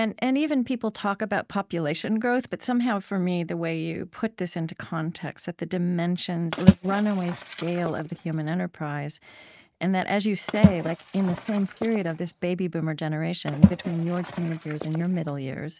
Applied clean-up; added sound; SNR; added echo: neural mask model RNNoise.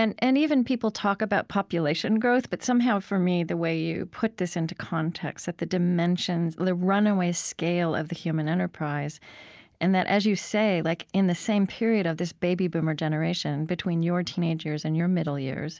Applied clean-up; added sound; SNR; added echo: none; none; none; none.